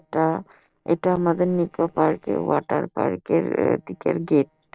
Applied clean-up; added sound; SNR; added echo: neural separator model SepFormer DNS4.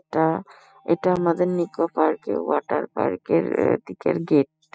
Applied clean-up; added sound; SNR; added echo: classical method spectral subtraction.